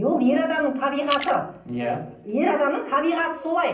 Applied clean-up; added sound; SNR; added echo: none; Splash, splatter; 12 dB; reverberation time 0.6 s.